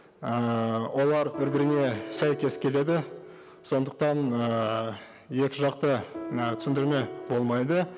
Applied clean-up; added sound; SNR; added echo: none; Piano; 15 dB; none.